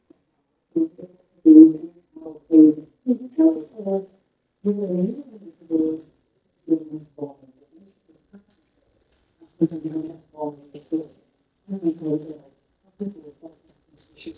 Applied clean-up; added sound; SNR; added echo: neural mask model DeepFilterNet 3.